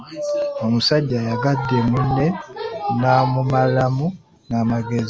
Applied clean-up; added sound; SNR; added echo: none; none; none; none.